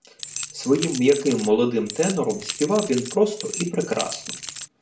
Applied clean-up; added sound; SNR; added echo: none; Rattle / Keys jangling; 9 dB; reverberation time 0.4 s.